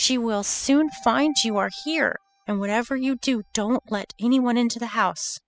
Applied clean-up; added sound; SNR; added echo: classical method spectral subtraction.